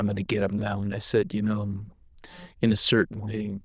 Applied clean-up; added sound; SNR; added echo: neural diffusion model UNIVERSE++.